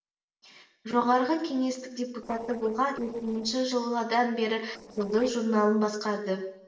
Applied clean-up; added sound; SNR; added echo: neural separator model SepFormer DNS4.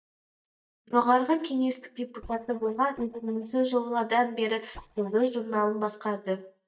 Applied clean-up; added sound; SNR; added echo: neural mask model DeepFilterNet 3.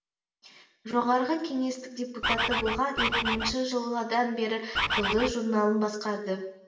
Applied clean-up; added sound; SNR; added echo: none; Bird; -1 dB; reverberation time 0.8 s.